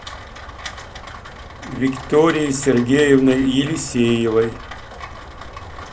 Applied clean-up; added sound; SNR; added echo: none; Rain; 15 dB; none.